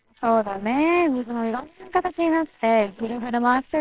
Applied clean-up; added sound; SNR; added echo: neural separator model SepFormer WHAMR!.